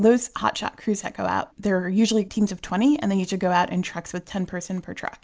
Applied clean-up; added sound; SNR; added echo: none; none; none; none.